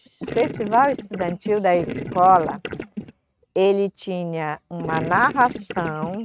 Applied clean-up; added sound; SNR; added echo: neural mask model RNNoise.